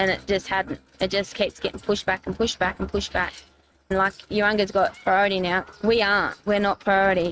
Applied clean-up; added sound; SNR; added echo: neural mask model RNNoise.